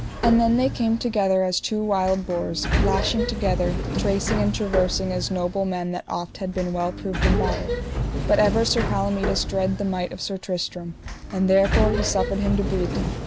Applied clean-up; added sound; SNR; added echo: none; Sliding door; 3 dB; none.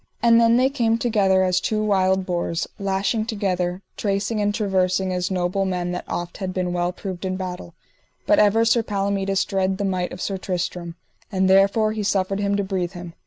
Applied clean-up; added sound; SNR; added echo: none; none; none; none.